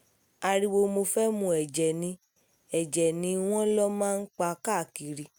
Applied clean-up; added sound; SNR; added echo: none; none; none; none.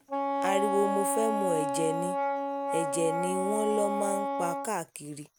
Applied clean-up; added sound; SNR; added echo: none; Wind instrument, woodwind instrument; -1 dB; none.